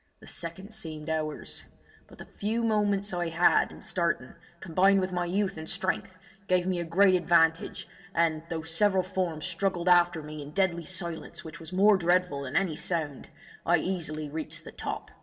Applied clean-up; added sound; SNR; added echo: none; none; none; reverberation time 0.4 s.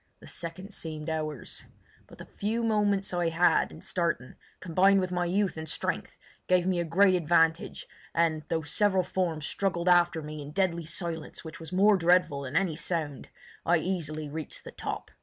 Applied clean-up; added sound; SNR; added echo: none; none; none; none.